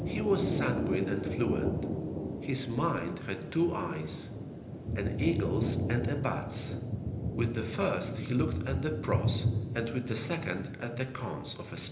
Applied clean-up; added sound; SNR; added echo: none; Thunder; 0 dB; reverberation time 1.0 s.